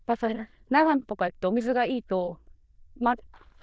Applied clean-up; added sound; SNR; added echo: neural diffusion model UNIVERSE++.